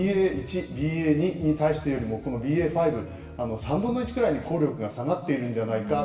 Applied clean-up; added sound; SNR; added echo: none; none; none; reverberation time 1.0 s.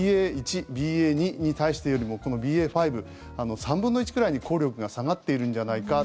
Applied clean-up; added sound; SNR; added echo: none; none; none; none.